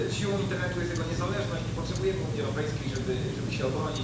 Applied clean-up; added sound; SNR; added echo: none; Tick-tock; -1 dB; reverberation time 0.7 s.